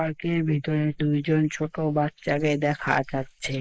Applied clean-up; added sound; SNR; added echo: neural mask model Resemble Enhance denoiser.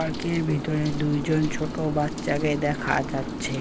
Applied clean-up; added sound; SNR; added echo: none; Rain; 5 dB; none.